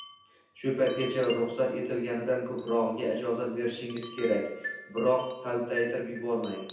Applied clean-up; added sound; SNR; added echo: none; Wind chime; 13 dB; reverberation time 0.9 s.